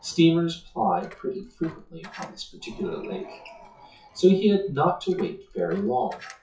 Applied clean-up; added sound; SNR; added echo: classical method WPE with log-MMSE.